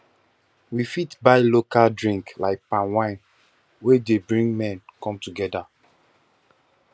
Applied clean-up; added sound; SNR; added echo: none; none; none; none.